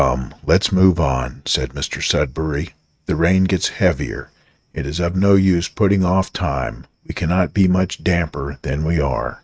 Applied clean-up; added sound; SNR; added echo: neural mask model RNNoise.